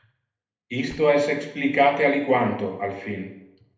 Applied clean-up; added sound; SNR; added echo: neural separator model SepFormer DNS4.